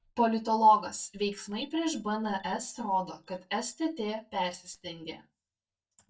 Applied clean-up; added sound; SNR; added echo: neural mask model DeepFilterNet 3.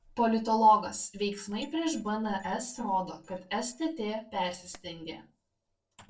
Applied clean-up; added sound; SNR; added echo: neural separator model SepFormer DNS4.